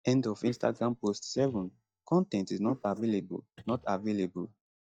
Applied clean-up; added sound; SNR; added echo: neural mask model DeepFilterNet 3.